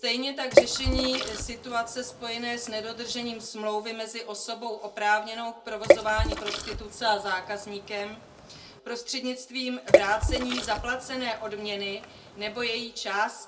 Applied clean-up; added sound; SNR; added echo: none; Water / Splash, splatter; -3 dB; reverberation time 0.2 s.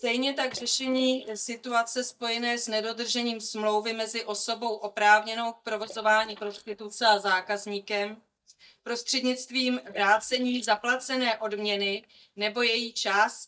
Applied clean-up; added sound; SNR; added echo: neural mask model DeepFilterNet 3.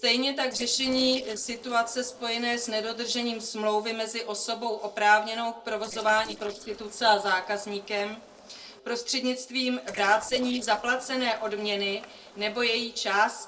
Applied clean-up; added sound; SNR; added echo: neural separator model SepFormer DNS4.